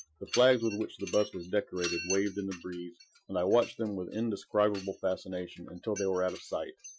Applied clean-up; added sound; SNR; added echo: classical method Wiener filter.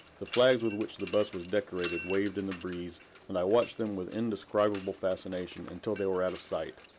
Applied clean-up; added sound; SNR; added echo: none; Mechanisms; 13 dB; none.